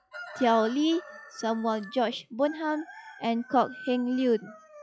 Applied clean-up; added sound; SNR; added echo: classical method log-MMSE.